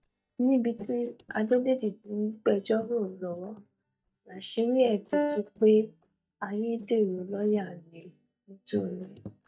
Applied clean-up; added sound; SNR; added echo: neural mask model DeepFilterNet 3.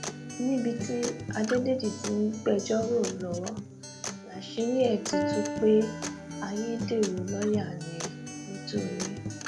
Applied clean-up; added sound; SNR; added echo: none; Piano + Acoustic guitar; 6 dB; none.